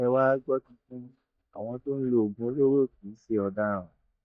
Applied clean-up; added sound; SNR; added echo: neural mask model DeepFilterNet 3.